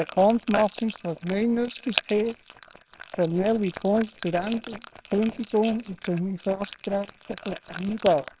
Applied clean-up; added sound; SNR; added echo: neural separator model SepFormer WHAMR!.